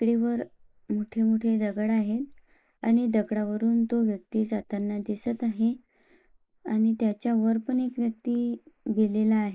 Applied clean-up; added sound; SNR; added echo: neural mask model Resemble Enhance denoiser.